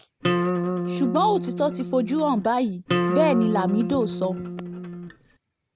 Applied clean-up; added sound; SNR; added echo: none; Acoustic guitar; 2 dB; none.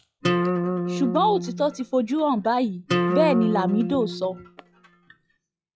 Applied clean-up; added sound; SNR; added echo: classical method log-MMSE.